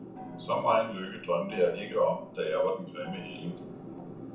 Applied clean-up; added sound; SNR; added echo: none; Gong; 20 dB; reverberation time 0.6 s.